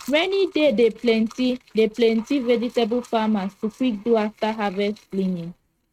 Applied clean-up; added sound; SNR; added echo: neural mask model RNNoise.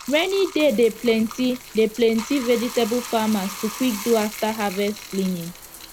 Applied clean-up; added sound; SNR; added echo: none; Bathtub (filling or washing); 14 dB; none.